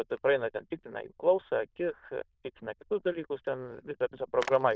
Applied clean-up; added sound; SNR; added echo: neural diffusion model UNIVERSE++.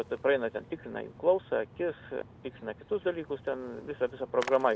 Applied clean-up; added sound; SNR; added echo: none; Splash, splatter; 18 dB; none.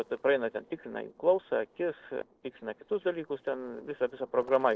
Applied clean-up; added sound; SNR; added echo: neural separator model SepFormer DNS4.